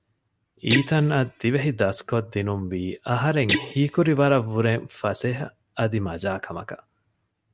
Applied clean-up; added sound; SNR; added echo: none; Guitar; 6 dB; none.